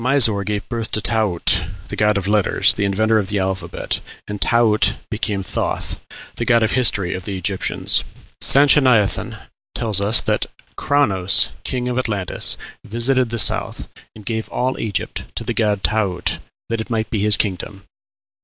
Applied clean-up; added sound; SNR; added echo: none; none; none; none.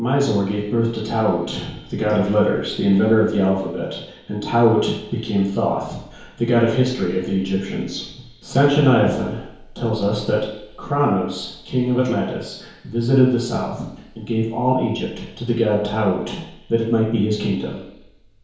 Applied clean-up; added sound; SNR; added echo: none; none; none; reverberation time 1.0 s.